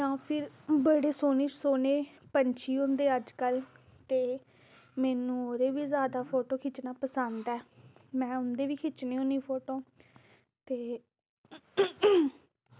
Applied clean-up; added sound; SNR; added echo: none; none; none; none.